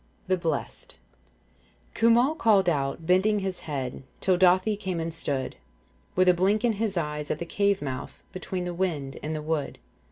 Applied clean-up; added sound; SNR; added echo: none; none; none; none.